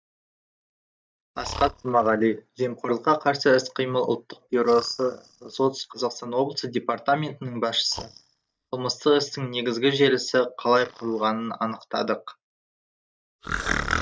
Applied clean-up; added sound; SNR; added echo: neural mask model DeepFilterNet 3.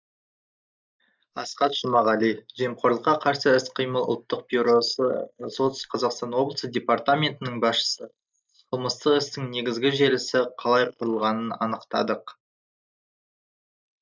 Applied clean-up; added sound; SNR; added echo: neural mask model Resemble Enhance denoiser.